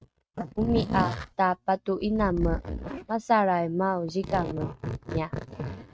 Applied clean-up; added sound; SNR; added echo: neural mask model RNNoise.